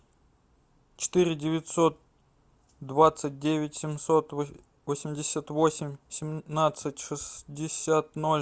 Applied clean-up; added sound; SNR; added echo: none; none; none; none.